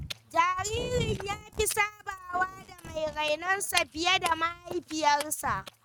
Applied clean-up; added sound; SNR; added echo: neural mask model RNNoise.